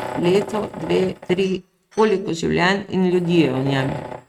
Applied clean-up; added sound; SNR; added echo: neural mask model RNNoise.